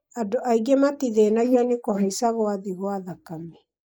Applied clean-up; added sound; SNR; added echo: neural mask model Resemble Enhance denoiser.